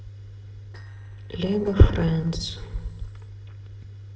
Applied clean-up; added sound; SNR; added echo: neural separator model SepFormer DNS4.